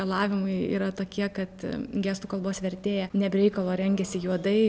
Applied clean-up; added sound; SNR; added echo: none; none; none; none.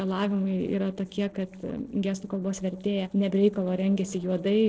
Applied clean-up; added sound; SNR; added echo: neural separator model SepFormer DNS4.